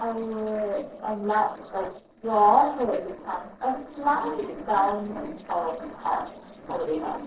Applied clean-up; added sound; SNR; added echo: neural separator model SepFormer DNS4.